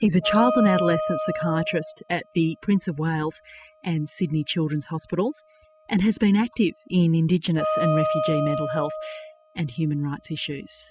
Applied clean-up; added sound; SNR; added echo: classical method spectral subtraction.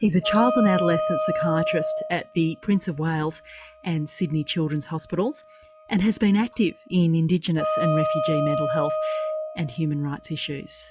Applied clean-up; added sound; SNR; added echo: classical method log-MMSE.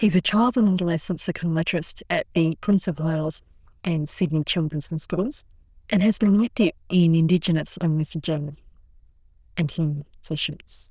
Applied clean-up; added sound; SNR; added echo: neural diffusion model UNIVERSE++.